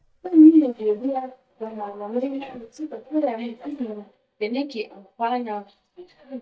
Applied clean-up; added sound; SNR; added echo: neural mask model DeepFilterNet 3.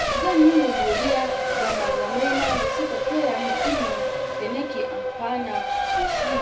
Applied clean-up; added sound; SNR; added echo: none; Race car, auto racing; -1 dB; reverberation time 0.3 s.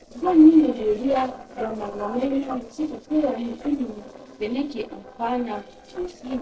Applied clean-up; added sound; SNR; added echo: neural separator model SepFormer DNS4.